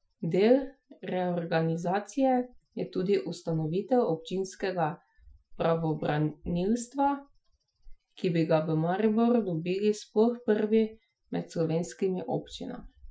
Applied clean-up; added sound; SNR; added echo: classical method Wiener filter.